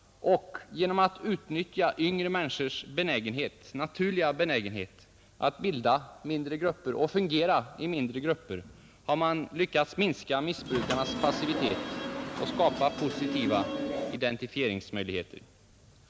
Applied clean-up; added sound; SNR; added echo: none; Subway, metro, underground / Sliding door; 4 dB; none.